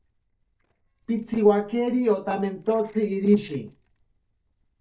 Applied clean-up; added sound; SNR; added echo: neural separator model SepFormer DNS4.